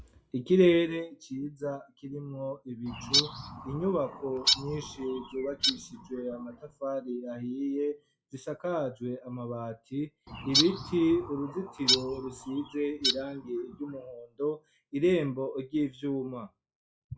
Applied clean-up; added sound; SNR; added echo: classical method log-MMSE.